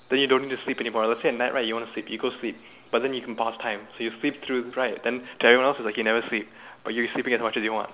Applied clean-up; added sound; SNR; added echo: none; none; none; none.